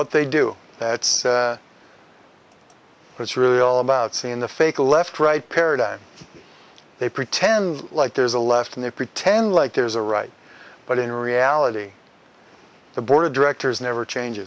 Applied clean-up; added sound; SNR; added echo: none; none; none; none.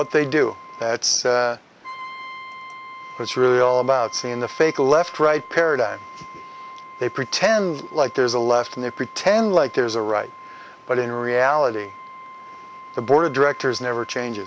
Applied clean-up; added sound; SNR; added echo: none; Brass instrument; 17 dB; none.